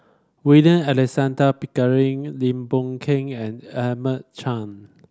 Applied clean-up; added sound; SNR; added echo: none; none; none; none.